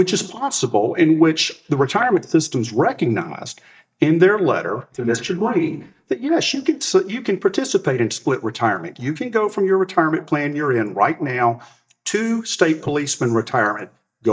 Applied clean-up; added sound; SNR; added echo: neural mask model DeepFilterNet 3.